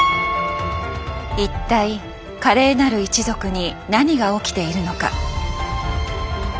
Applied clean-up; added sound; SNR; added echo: none; Piano; 9 dB; none.